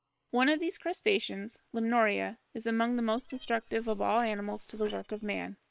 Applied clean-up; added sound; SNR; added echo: neural separator model SepFormer WHAM!.